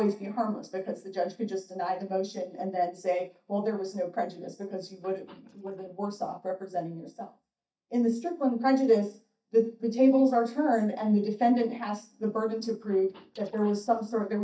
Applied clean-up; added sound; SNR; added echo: neural mask model DeepFilterNet 3.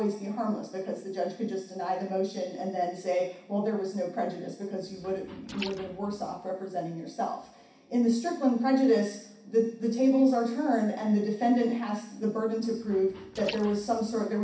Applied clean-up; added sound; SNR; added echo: none; Liquid; 17 dB; reverberation time 0.6 s.